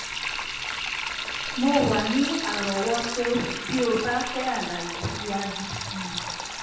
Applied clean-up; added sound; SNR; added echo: none; Sink (filling or washing); 4 dB; reverberation time 0.9 s.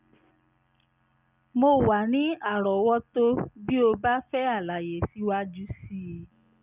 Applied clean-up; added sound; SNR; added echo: none; none; none; none.